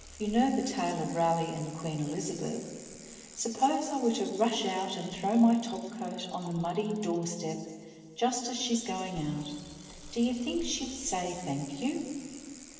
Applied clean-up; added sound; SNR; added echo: none; Bicycle; 18 dB; reverberation time 2.3 s.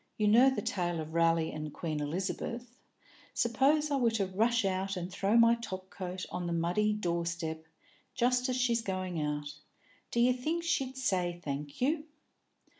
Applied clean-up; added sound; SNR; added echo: none; none; none; none.